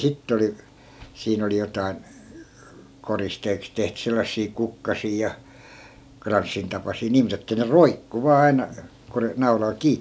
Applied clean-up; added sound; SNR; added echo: none; none; none; none.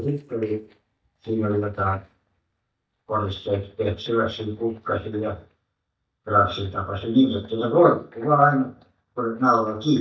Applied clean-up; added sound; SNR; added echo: neural mask model DeepFilterNet 3.